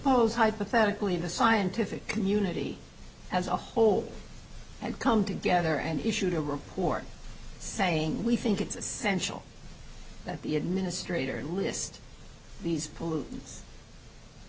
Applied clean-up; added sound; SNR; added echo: none; none; none; none.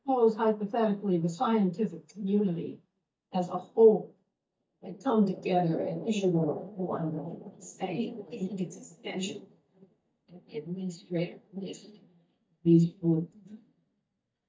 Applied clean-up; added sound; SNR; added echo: neural mask model DeepFilterNet 3.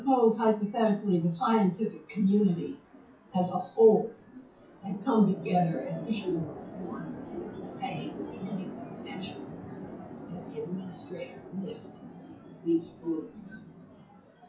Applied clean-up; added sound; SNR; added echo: classical method WPE with log-MMSE.